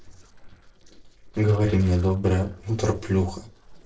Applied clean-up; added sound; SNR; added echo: neural separator model SepFormer DNS4.